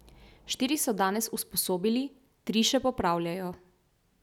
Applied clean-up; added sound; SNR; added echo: none; none; none; none.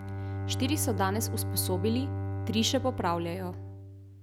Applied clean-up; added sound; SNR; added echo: none; Bowed string instrument; 2 dB; none.